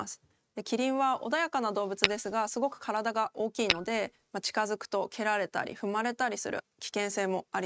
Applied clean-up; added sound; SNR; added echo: neural mask model RNNoise.